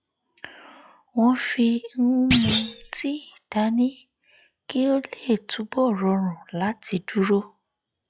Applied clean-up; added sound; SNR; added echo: classical method log-MMSE.